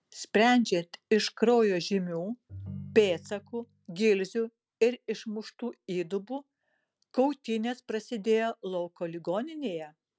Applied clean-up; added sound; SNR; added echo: none; Ringtone; 15 dB; none.